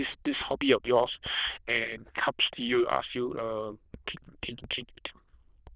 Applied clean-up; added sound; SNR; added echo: neural diffusion model UNIVERSE++.